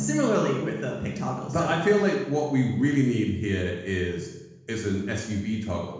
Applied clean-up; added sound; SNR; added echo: none; Drum; 14 dB; reverberation time 1.1 s.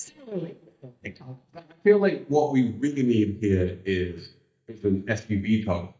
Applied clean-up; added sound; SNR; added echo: neural mask model DeepFilterNet 3.